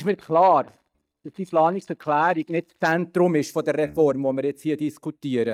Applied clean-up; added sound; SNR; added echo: neural mask model DeepFilterNet 3.